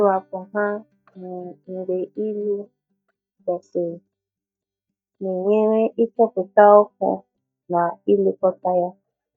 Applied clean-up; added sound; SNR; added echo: neural mask model DeepFilterNet 3.